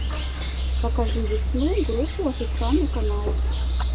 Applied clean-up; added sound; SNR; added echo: none; Bird vocalization, bird call, bird song; -4 dB; none.